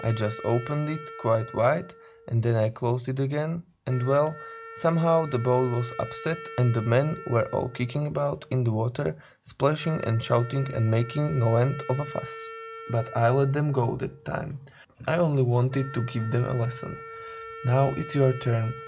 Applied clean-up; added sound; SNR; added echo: none; Wind instrument, woodwind instrument; 16 dB; none.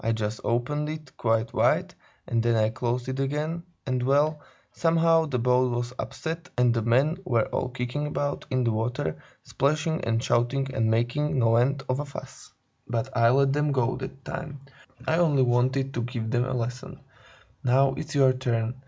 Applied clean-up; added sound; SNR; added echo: none; none; none; none.